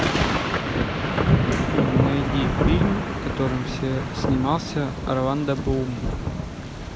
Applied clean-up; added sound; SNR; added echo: none; Thunder / Rain + Thunder; -3 dB; none.